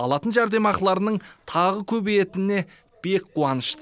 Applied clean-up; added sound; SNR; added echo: none; none; none; none.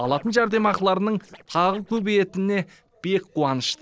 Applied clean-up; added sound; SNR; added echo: neural separator model SepFormer DNS4.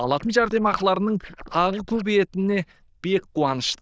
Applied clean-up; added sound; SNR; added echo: neural diffusion model UNIVERSE++.